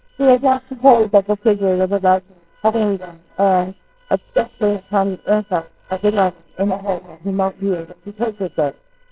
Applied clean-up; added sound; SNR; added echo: neural separator model SepFormer WHAMR!.